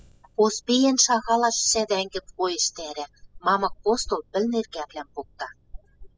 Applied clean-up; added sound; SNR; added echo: classical method spectral subtraction.